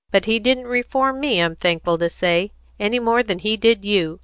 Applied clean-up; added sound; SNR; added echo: none; none; none; none.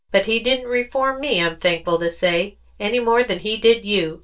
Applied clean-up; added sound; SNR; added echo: none; none; none; reverberation time 0.2 s.